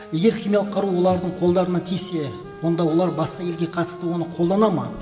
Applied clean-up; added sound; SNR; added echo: none; Wind instrument, woodwind instrument; 18 dB; reverberation time 1.6 s.